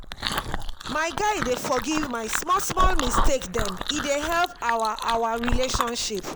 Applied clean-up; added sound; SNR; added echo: none; Chewing, mastication; 1 dB; none.